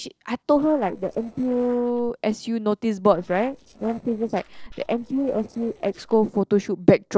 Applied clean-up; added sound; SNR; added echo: neural separator model SepFormer DNS4.